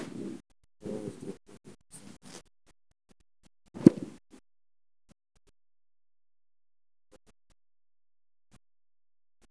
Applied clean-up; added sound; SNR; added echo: none; none; none; none.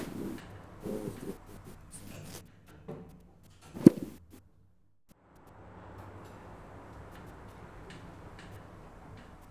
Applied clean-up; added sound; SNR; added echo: none; Sliding door; 14 dB; none.